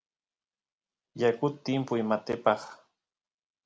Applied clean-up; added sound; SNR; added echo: none; none; none; none.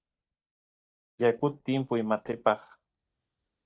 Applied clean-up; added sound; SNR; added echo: neural mask model DeepFilterNet 3.